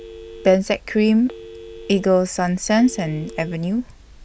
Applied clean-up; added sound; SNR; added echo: none; Telephone; 20 dB; none.